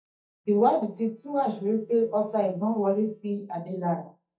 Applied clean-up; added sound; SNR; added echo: neural mask model DeepFilterNet 3.